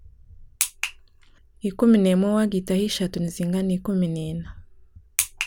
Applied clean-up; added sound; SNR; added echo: none; none; none; none.